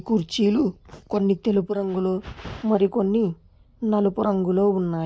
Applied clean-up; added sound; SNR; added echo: none; none; none; none.